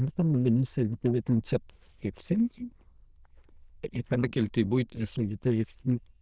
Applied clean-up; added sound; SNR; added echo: neural diffusion model UNIVERSE++.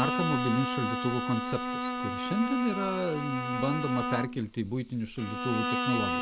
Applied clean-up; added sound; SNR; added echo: none; Bowed string instrument; 1 dB; none.